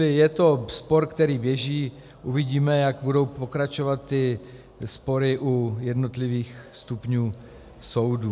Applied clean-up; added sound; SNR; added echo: none; none; none; none.